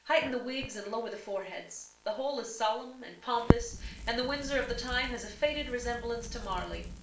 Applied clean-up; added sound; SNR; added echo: none; Crackle; 3 dB; reverberation time 0.4 s.